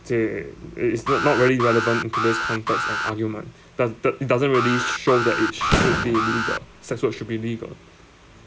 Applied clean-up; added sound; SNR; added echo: none; Alarm + Fireworks; 2 dB; none.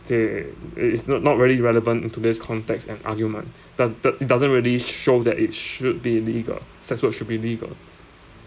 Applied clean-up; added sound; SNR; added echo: none; none; none; none.